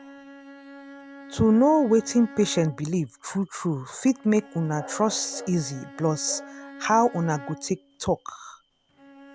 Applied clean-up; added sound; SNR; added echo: none; Bowed string instrument; 19 dB; none.